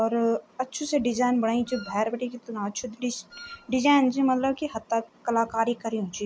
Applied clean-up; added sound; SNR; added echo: none; Wind instrument, woodwind instrument; 19 dB; none.